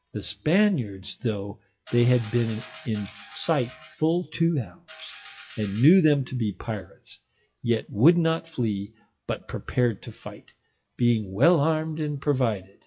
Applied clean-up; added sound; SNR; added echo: classical method WPE with log-MMSE.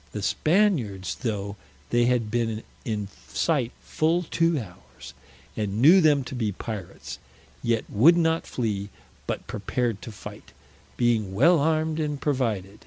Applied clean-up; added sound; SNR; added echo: none; none; none; none.